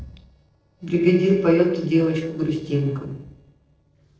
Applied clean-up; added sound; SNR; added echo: neural separator model SepFormer DNS4.